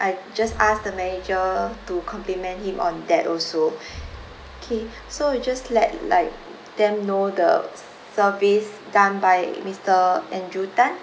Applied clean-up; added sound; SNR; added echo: none; Explosion; 20 dB; none.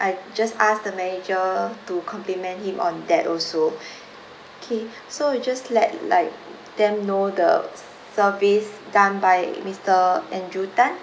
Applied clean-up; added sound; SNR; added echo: none; none; none; none.